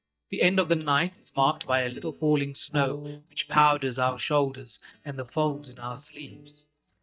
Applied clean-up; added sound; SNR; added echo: neural mask model DeepFilterNet 3.